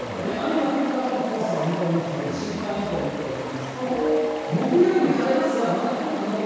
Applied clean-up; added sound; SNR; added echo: none; Stream; 12 dB; reverberation time 2.0 s.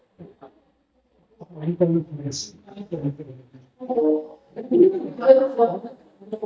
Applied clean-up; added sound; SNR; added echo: neural mask model DeepFilterNet 3.